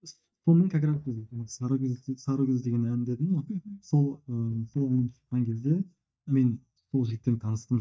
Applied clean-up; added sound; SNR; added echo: neural mask model DeepFilterNet 3.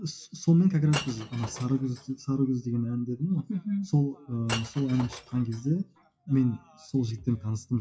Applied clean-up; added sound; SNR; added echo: classical method WPE with log-MMSE.